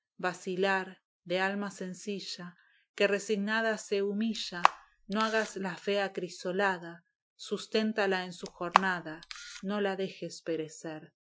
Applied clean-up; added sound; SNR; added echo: classical method Wiener filter.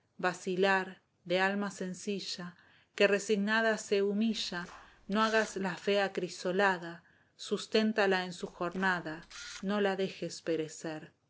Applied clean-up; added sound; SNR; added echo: neural separator model SepFormer DNS4.